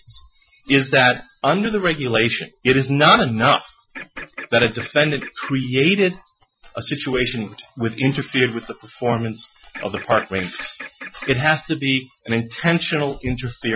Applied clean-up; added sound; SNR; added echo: classical method Wiener filter.